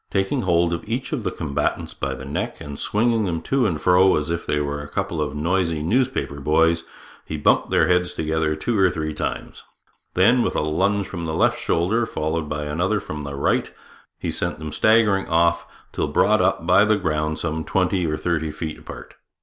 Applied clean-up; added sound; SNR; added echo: none; none; none; none.